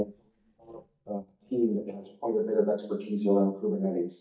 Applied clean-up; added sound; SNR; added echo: neural mask model DeepFilterNet 3.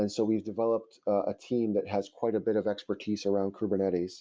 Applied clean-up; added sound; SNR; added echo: none; none; none; none.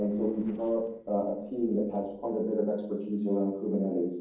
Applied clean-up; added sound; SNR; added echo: neural separator model SepFormer DNS4.